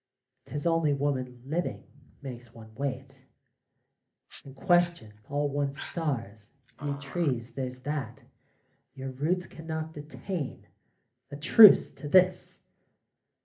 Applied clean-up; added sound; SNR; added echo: none; Dog; 17 dB; reverberation time 0.3 s.